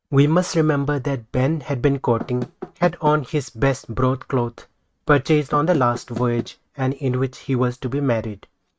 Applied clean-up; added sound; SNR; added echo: neural mask model RNNoise.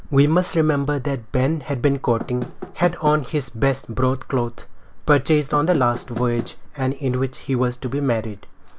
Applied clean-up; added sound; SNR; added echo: none; Knock / Wood; 12 dB; none.